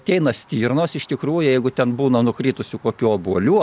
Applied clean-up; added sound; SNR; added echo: none; none; none; none.